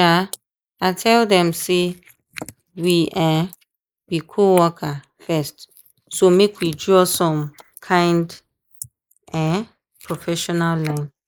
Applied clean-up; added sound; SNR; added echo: neural mask model Resemble Enhance denoiser.